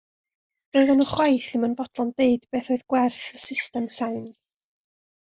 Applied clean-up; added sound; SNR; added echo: neural mask model DeepFilterNet 3.